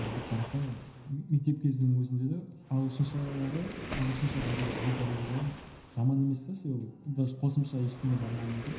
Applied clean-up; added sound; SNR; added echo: none; Waves, surf; 11 dB; reverberation time 0.9 s.